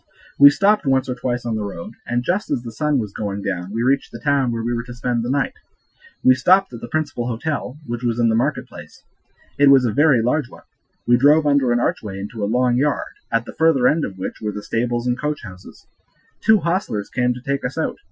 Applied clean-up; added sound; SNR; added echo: classical method Wiener filter.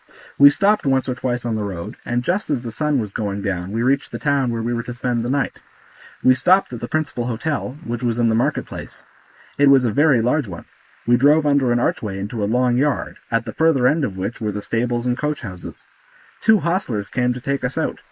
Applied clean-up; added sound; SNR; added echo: neural mask model Resemble Enhance denoiser.